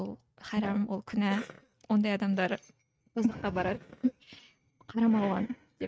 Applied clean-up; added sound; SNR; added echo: neural mask model RNNoise.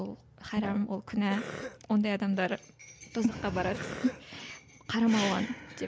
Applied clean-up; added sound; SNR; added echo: none; Cough; 12 dB; none.